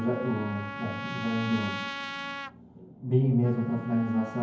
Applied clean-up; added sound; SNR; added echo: none; Trumpet; 10 dB; reverberation time 0.9 s.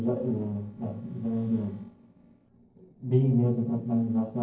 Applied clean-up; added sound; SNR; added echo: neural separator model SepFormer DNS4.